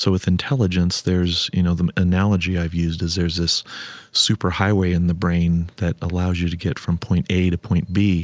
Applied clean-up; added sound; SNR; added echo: none; none; none; none.